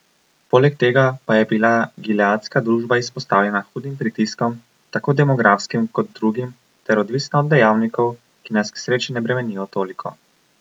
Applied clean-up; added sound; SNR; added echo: none; none; none; none.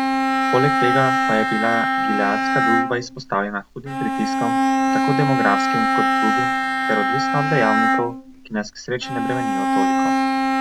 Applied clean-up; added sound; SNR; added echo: none; Bowed string instrument; -4 dB; none.